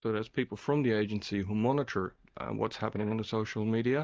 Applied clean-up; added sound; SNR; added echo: neural mask model DeepFilterNet 3.